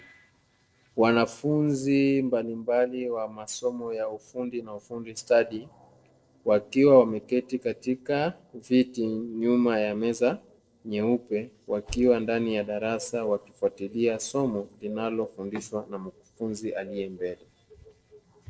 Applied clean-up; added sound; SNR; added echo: neural separator model SepFormer DNS4.